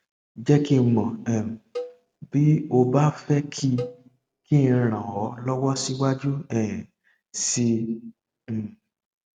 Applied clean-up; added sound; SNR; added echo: none; Cowbell; 16 dB; none.